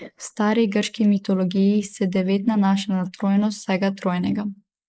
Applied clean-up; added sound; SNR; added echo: neural mask model Resemble Enhance denoiser.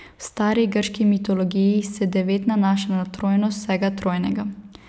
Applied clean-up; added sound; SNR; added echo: none; none; none; none.